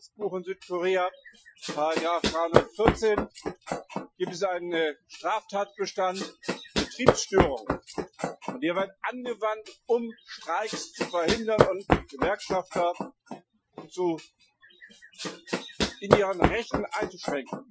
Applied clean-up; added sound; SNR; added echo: classical method Wiener filter.